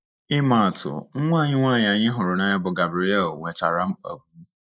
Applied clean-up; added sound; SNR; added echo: neural mask model Resemble Enhance denoiser.